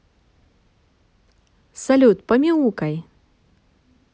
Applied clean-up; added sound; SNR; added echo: none; none; none; none.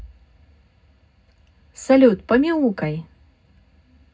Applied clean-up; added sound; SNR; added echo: none; none; none; reverberation time 0.4 s.